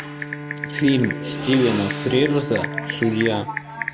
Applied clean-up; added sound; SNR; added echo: none; Typing + Bowed string instrument; 6 dB; none.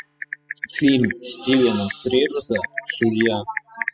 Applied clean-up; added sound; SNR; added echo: classical method spectral subtraction.